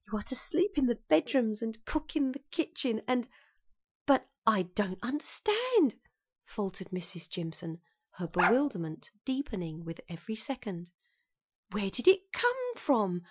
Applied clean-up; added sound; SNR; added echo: classical method Wiener filter.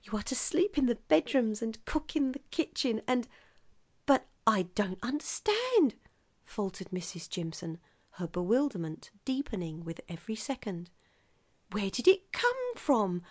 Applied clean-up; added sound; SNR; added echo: none; none; none; none.